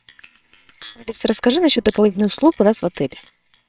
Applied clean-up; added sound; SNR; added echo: neural separator model SepFormer WHAMR!.